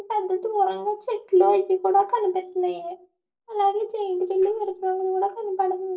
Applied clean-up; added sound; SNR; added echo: neural separator model SepFormer DNS4.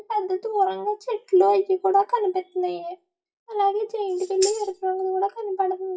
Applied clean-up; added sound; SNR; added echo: classical method WPE with log-MMSE.